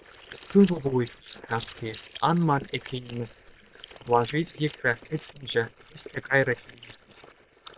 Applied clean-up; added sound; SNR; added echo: neural separator model SepFormer WHAM!.